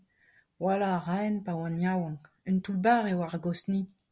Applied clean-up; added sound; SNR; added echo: none; none; none; none.